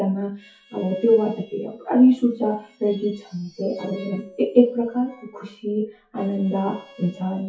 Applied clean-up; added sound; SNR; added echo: classical method WPE with log-MMSE.